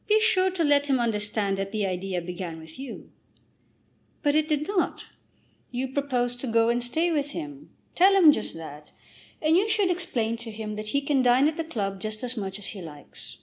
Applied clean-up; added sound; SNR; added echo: none; none; none; none.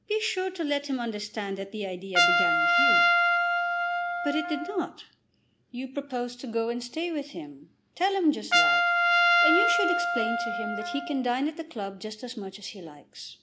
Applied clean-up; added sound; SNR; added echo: none; Trumpet; -4 dB; none.